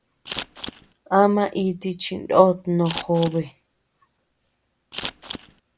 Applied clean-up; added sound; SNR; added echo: none; Scissors; 11 dB; none.